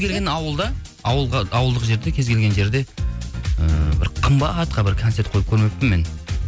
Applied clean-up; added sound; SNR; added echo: none; none; none; none.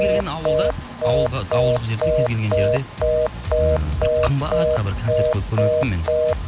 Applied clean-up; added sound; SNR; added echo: none; Telephone; -3 dB; none.